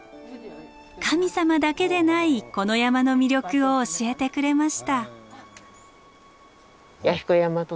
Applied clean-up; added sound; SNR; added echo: none; none; none; none.